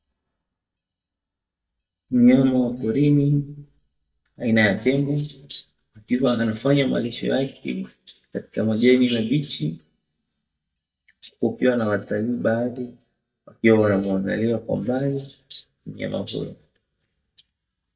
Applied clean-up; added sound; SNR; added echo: neural mask model DeepFilterNet 3.